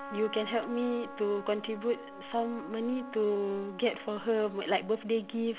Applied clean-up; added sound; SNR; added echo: none; Trumpet; 14 dB; none.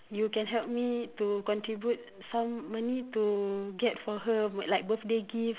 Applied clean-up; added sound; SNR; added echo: none; none; none; none.